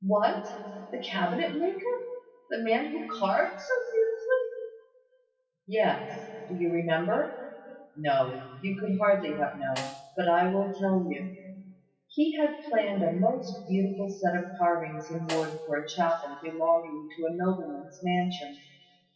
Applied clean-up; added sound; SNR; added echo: classical method WPE with log-MMSE.